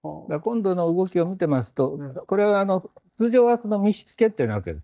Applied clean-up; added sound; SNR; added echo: neural mask model DeepFilterNet 3.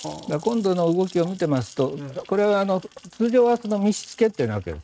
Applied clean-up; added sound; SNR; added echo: neural mask model RNNoise.